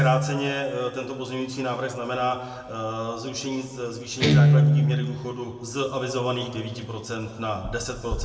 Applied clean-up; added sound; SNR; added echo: none; Guitar; -2 dB; reverberation time 1.7 s.